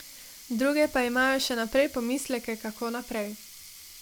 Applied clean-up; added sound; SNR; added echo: none; Sink (filling or washing); 18 dB; none.